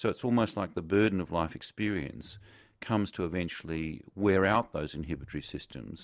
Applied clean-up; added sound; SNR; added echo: none; none; none; none.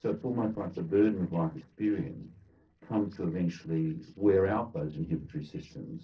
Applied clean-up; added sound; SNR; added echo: neural separator model SepFormer DNS4.